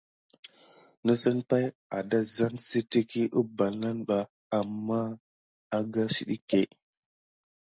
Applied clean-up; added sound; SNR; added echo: none; none; none; none.